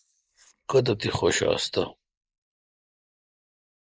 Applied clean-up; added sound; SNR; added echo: neural mask model Resemble Enhance denoiser.